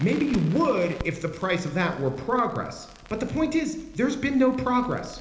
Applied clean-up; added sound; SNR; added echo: none; Crackle; 18 dB; reverberation time 1.0 s.